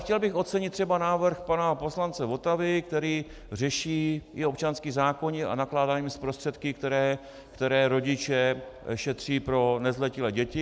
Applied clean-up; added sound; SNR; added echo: none; none; none; none.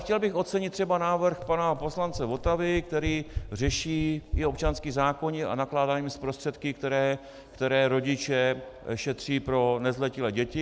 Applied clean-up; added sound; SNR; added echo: none; Run; 8 dB; none.